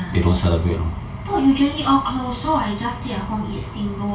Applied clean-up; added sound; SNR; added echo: none; none; none; reverberation time 0.2 s.